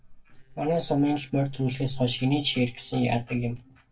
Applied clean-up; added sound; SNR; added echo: neural separator model SepFormer DNS4.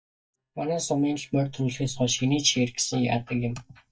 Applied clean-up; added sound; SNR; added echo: neural mask model DeepFilterNet 3.